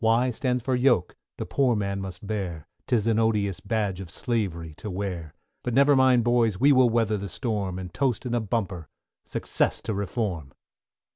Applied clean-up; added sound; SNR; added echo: none; none; none; none.